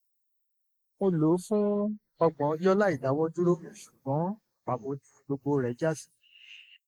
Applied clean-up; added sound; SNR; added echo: neural mask model Resemble Enhance denoiser.